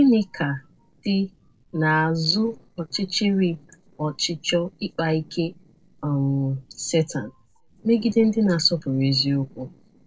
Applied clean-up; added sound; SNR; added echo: neural separator model SepFormer DNS4.